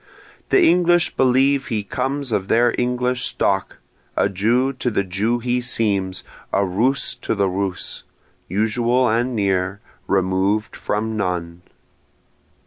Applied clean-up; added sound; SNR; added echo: none; none; none; none.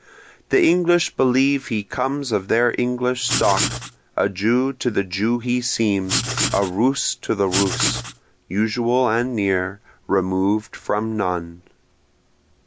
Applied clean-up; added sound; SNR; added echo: none; Writing; 3 dB; none.